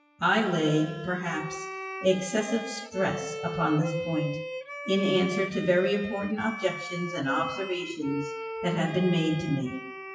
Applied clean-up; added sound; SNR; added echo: classical method WPE with log-MMSE.